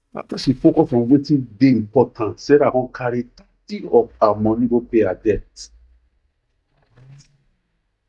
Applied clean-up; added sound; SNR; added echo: neural mask model DeepFilterNet 3.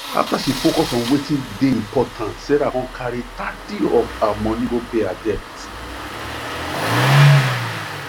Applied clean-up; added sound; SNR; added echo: none; Engine starting; 0 dB; none.